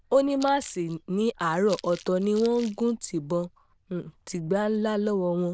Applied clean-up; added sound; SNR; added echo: neural diffusion model UNIVERSE++.